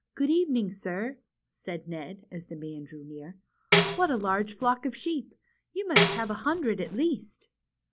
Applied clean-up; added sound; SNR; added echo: none; Tambourine; -2 dB; none.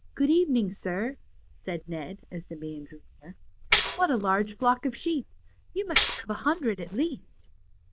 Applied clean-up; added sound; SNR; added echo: neural diffusion model UNIVERSE++.